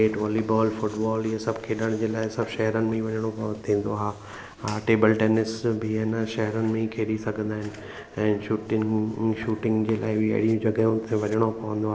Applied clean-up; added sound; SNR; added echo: none; none; none; none.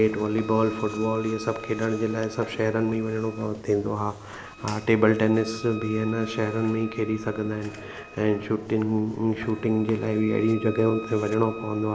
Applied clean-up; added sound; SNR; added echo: none; Wind instrument, woodwind instrument; 19 dB; none.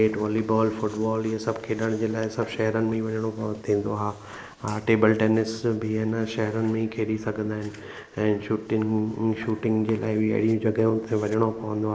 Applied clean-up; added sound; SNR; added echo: neural mask model Resemble Enhance denoiser.